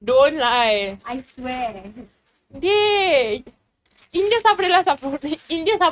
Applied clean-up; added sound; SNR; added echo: neural mask model RNNoise.